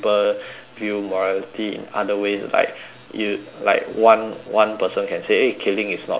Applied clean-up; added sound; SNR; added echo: none; none; none; none.